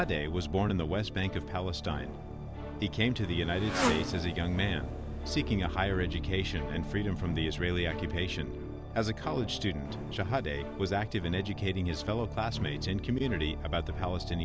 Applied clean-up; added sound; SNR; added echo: none; Motorcycle; 13 dB; none.